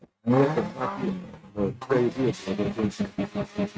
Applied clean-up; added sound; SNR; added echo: neural mask model RNNoise.